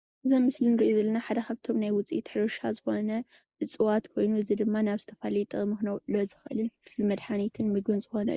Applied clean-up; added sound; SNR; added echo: neural mask model Resemble Enhance denoiser.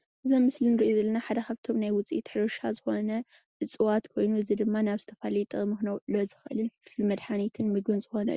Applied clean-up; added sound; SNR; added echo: none; none; none; none.